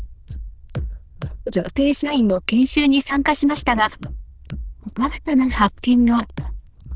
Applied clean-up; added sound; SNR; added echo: neural diffusion model UNIVERSE++.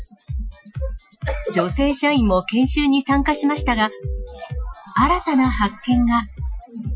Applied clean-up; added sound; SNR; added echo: classical method Wiener filter.